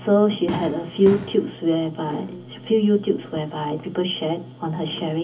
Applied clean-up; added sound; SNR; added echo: none; Fireworks; 16 dB; reverberation time 0.3 s.